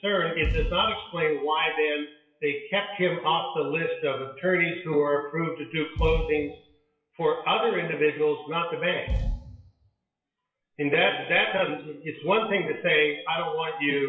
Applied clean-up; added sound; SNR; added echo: classical method WPE with log-MMSE.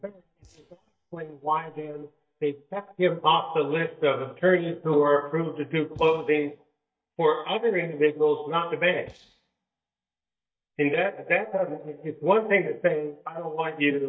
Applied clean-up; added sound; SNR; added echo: neural mask model DeepFilterNet 3.